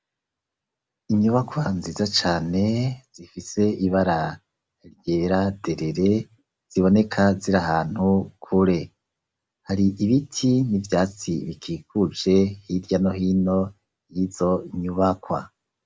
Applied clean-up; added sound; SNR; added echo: none; none; none; none.